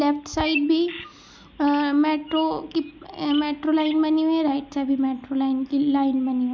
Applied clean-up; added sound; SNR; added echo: none; Bird vocalization, bird call, bird song; 18 dB; none.